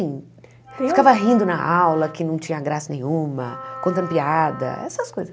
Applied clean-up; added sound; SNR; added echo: none; Wind instrument, woodwind instrument; 14 dB; none.